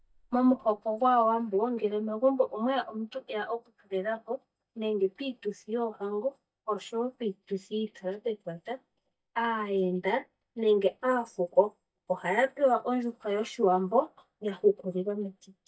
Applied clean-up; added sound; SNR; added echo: neural mask model DeepFilterNet 3.